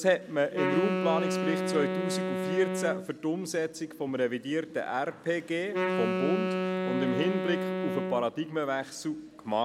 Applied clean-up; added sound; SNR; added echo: none; Wind instrument, woodwind instrument; 1 dB; none.